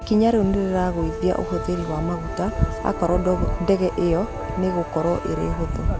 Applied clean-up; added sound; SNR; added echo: none; Musical instrument; 11 dB; none.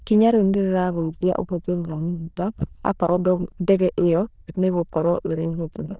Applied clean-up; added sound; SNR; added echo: neural diffusion model UNIVERSE++.